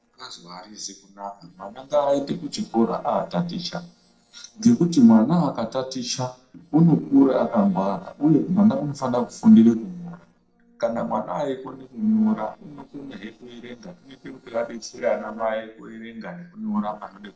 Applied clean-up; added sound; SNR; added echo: neural separator model SepFormer DNS4.